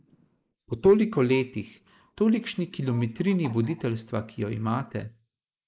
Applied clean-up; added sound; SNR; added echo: neural mask model Resemble Enhance denoiser.